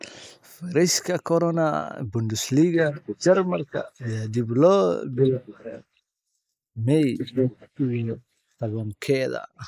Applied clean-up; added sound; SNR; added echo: neural mask model Resemble Enhance denoiser.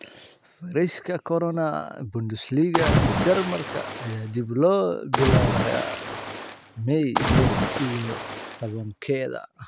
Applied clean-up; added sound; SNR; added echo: none; Splash, splatter; -1 dB; none.